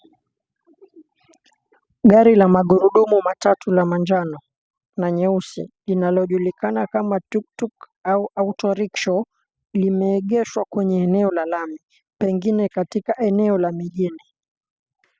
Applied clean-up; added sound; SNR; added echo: none; none; none; none.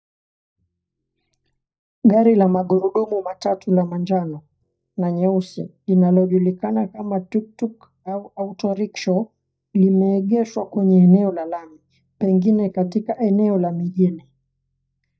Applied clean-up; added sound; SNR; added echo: neural mask model DeepFilterNet 3.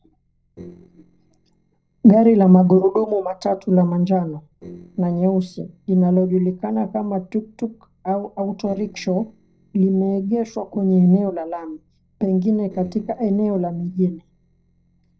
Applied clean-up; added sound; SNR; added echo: neural separator model SepFormer DNS4.